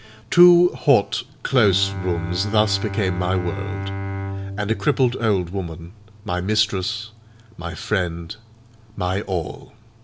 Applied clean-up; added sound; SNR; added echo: none; Bowed string instrument; 10 dB; none.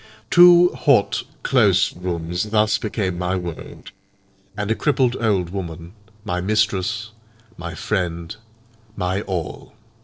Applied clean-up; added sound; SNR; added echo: neural separator model SepFormer DNS4.